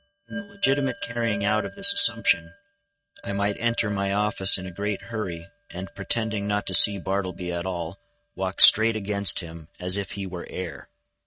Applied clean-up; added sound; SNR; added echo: neural mask model RNNoise.